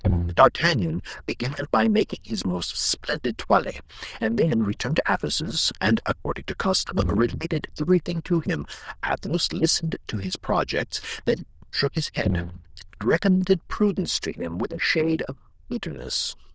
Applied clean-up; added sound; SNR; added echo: neural diffusion model UNIVERSE++.